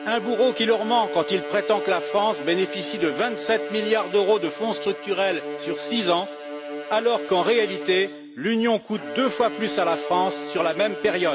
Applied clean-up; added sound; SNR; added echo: none; Bowed string instrument; 8 dB; none.